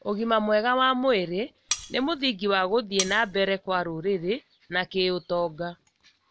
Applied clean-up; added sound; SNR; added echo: none; Cutlery, silverware; 7 dB; none.